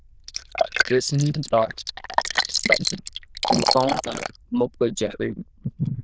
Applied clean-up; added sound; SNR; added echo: neural diffusion model UNIVERSE++.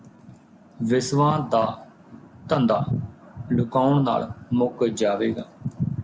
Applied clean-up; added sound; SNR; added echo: none; none; none; none.